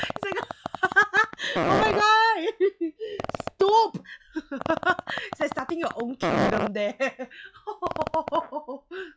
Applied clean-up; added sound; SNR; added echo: classical method log-MMSE.